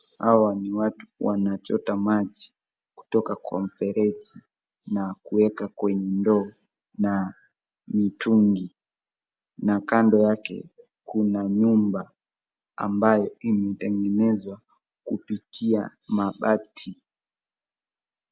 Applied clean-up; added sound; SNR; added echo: none; none; none; none.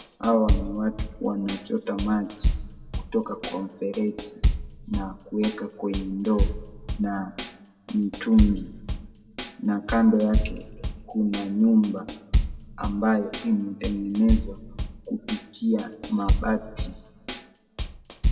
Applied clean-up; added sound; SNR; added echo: none; Drum kit; 3 dB; reverberation time 1.0 s.